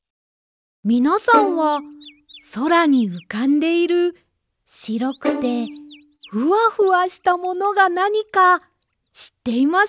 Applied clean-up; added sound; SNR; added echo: none; Bowed string instrument; 10 dB; none.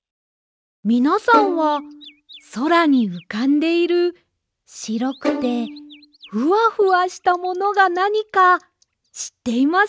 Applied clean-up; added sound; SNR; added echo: neural mask model RNNoise.